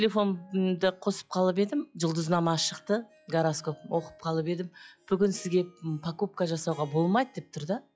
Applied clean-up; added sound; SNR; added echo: classical method log-MMSE.